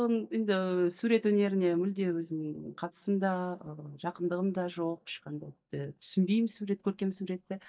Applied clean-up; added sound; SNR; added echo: neural mask model DeepFilterNet 3.